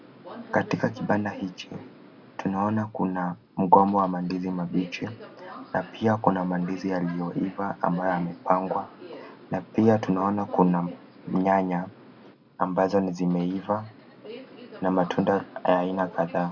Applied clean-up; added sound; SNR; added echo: none; Subway, metro, underground; 18 dB; none.